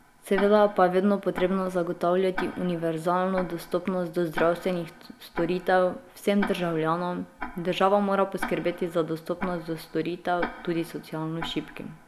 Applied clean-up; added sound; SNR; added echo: none; Tick-tock; 13 dB; none.